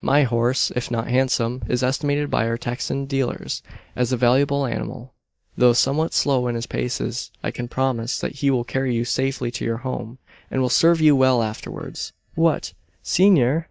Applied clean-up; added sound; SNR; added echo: neural mask model DeepFilterNet 3.